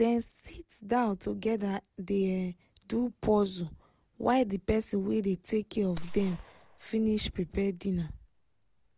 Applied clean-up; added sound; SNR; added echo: none; Gunshot, gunfire; 13 dB; none.